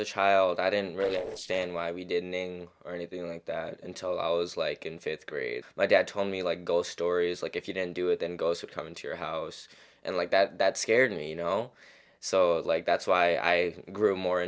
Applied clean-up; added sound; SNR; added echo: neural separator model SepFormer DNS4.